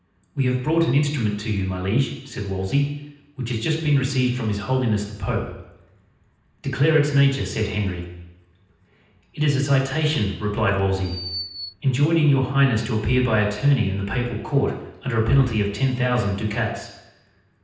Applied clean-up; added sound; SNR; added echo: none; Door; 17 dB; reverberation time 0.9 s.